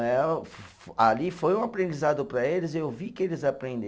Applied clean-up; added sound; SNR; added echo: none; none; none; none.